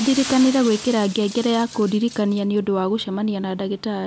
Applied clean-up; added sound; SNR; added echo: none; Shatter; 16 dB; none.